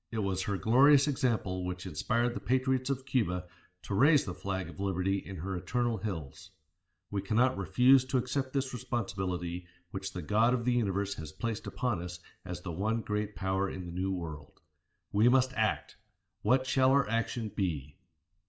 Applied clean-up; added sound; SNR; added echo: none; none; none; reverberation time 0.4 s.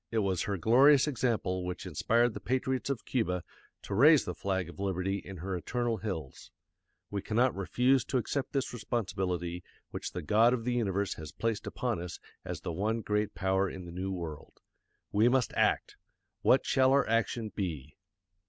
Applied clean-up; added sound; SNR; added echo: none; none; none; none.